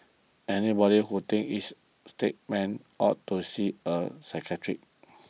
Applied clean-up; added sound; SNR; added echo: none; none; none; none.